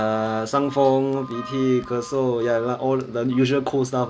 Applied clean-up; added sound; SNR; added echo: none; Telephone + Wind instrument, woodwind instrument; 19 dB; none.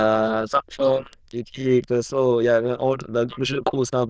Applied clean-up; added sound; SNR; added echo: neural diffusion model UNIVERSE++.